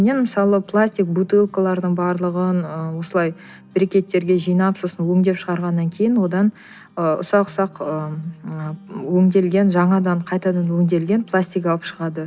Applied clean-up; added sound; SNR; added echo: none; none; none; none.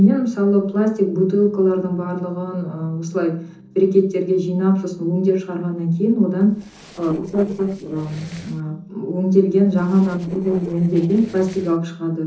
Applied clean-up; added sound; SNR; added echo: neural separator model SepFormer DNS4.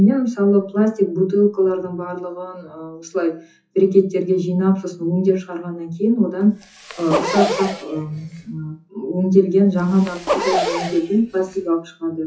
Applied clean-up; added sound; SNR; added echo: classical method WPE with log-MMSE.